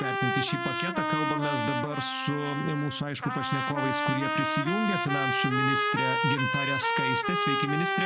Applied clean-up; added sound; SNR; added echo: none; Trumpet; -2 dB; none.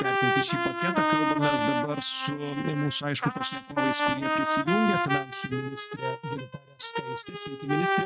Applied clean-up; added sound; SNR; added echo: neural mask model RNNoise.